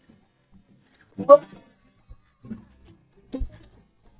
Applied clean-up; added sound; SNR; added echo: neural mask model DeepFilterNet 3.